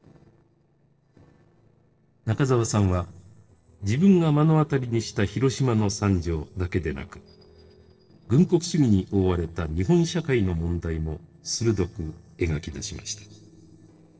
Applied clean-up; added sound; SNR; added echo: neural separator model SepFormer DNS4.